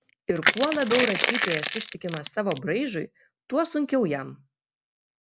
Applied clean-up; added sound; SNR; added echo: none; Crushing; -1 dB; none.